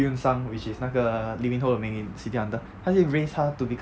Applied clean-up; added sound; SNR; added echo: none; none; none; none.